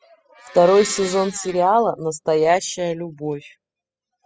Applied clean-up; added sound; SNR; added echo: classical method spectral subtraction.